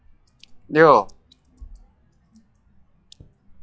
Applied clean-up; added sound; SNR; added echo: classical method log-MMSE.